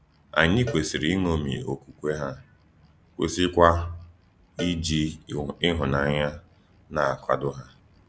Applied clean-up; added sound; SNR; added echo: none; Cowbell; 19 dB; none.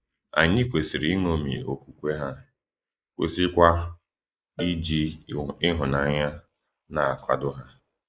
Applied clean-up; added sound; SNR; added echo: neural mask model Resemble Enhance denoiser.